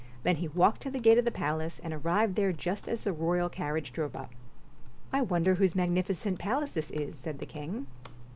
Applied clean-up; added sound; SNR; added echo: none; Computer keyboard; 10 dB; none.